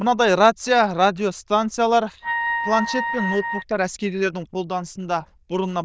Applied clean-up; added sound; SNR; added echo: neural diffusion model UNIVERSE++.